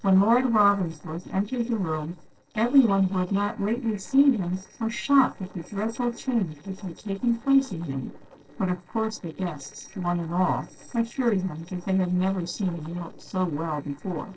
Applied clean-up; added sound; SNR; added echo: neural separator model SepFormer DNS4.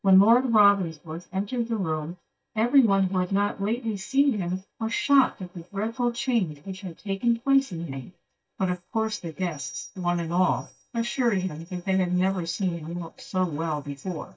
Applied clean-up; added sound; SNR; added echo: neural mask model DeepFilterNet 3.